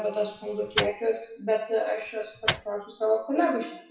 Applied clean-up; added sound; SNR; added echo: classical method WPE with log-MMSE.